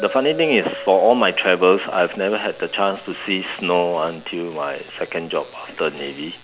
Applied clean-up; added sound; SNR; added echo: none; Chink, clink; 17 dB; none.